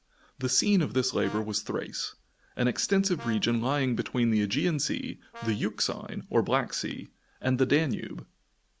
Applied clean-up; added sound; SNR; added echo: none; Brass instrument; 15 dB; none.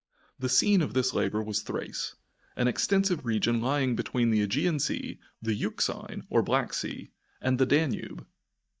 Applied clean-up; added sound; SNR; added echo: neural mask model DeepFilterNet 3.